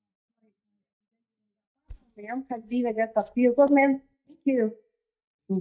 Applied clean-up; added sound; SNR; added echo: neural mask model DeepFilterNet 3.